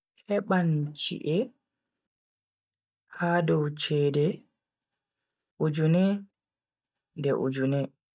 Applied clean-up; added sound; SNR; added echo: neural mask model DeepFilterNet 3.